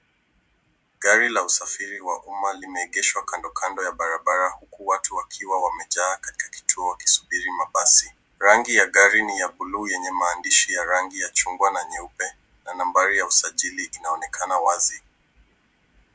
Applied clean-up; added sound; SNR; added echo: none; none; none; none.